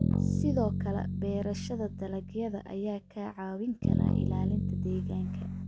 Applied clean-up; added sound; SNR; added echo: none; Bass guitar; -4 dB; none.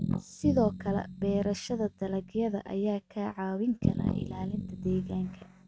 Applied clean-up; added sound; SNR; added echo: neural mask model RNNoise.